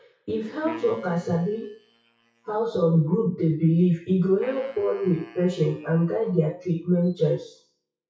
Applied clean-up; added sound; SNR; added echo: classical method WPE with log-MMSE.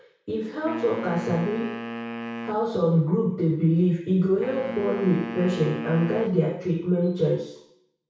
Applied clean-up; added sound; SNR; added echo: none; Wind instrument, woodwind instrument; 11 dB; reverberation time 0.6 s.